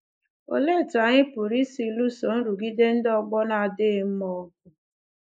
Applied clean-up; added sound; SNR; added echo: neural mask model Resemble Enhance denoiser.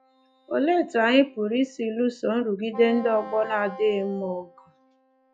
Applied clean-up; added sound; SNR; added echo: classical method log-MMSE.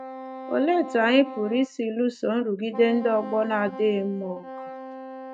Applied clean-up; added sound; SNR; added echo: neural mask model RNNoise.